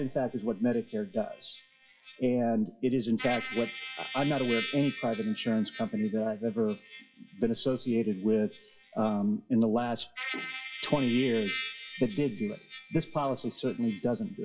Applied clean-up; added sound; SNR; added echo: classical method WPE with log-MMSE.